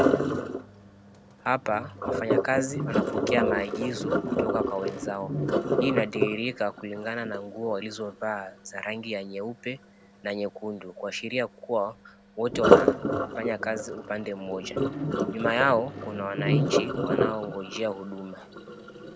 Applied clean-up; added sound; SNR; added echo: none; Sink (filling or washing); -3 dB; none.